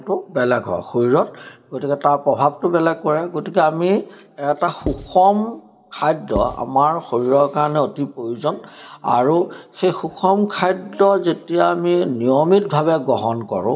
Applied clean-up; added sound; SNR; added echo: none; Writing; 12 dB; reverberation time 0.7 s.